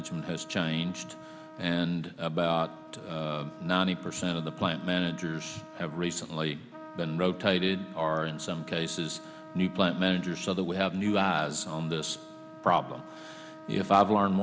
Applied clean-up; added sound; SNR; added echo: none; Trumpet; 17 dB; none.